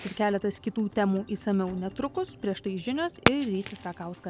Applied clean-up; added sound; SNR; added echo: none; Fireworks; 6 dB; none.